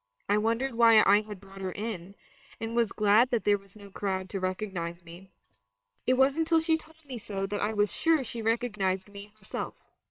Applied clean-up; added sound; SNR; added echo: neural separator model SepFormer WHAM!.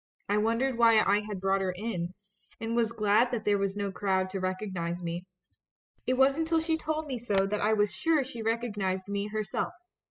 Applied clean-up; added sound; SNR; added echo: classical method spectral subtraction.